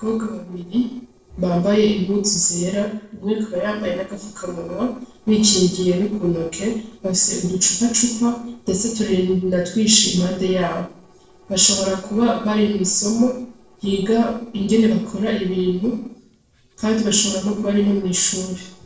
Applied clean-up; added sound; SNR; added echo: neural separator model SepFormer DNS4.